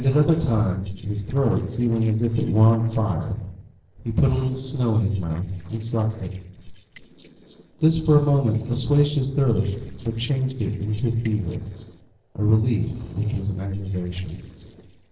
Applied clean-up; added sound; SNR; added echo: neural separator model SepFormer DNS4.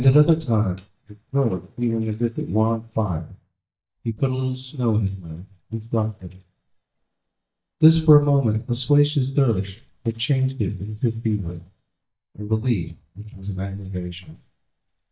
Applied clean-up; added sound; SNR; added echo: neural mask model DeepFilterNet 3.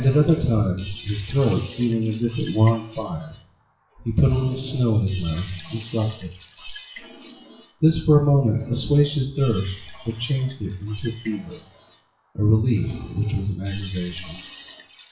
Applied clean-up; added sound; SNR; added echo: classical method WPE with log-MMSE.